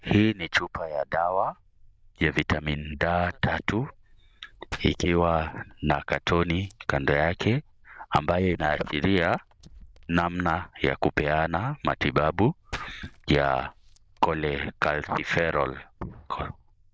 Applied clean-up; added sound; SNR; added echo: neural diffusion model UNIVERSE++.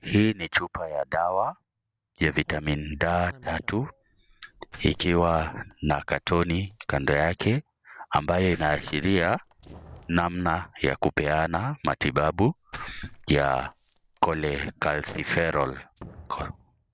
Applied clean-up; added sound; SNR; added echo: neural separator model SepFormer DNS4.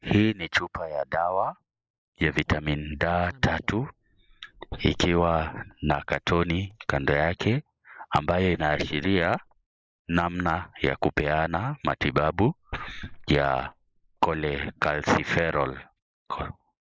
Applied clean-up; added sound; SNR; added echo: neural mask model Resemble Enhance denoiser.